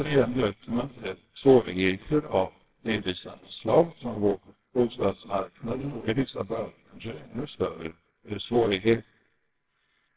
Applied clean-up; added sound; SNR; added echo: neural separator model SepFormer WHAMR!.